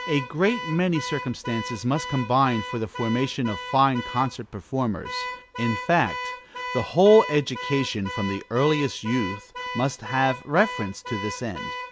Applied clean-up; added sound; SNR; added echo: none; Alarm / Car; 10 dB; none.